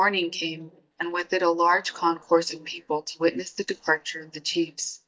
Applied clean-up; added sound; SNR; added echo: neural mask model DeepFilterNet 3.